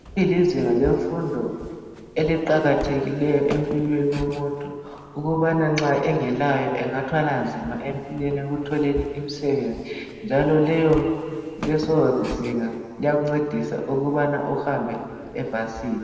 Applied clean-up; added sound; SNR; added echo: none; Walk, footsteps; 17 dB; reverberation time 2.1 s.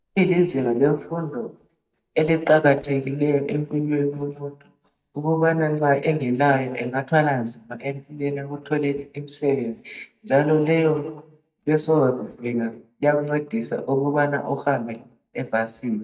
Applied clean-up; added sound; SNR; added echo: neural mask model DeepFilterNet 3.